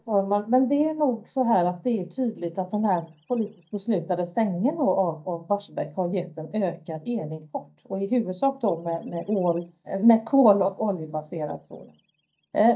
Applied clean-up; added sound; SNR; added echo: neural mask model DeepFilterNet 3.